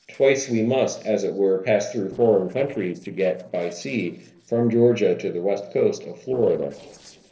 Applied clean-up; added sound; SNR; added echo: neural separator model SepFormer DNS4.